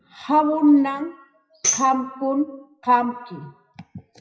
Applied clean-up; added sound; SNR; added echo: classical method WPE with log-MMSE.